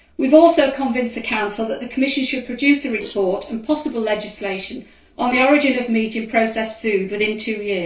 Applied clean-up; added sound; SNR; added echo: neural separator model SepFormer DNS4.